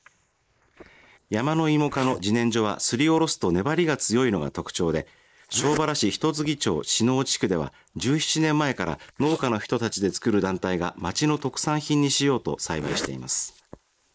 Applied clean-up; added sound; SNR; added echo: neural mask model Resemble Enhance denoiser.